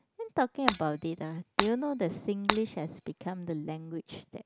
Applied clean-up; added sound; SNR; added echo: none; Shatter; 0 dB; none.